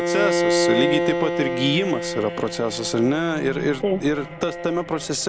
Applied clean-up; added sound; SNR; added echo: none; Bowed string instrument; 2 dB; none.